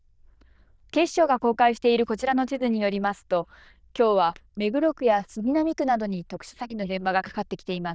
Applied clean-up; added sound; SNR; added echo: neural diffusion model UNIVERSE++.